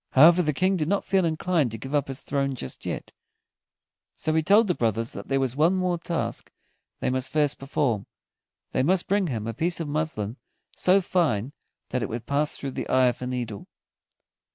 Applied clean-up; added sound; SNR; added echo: none; none; none; none.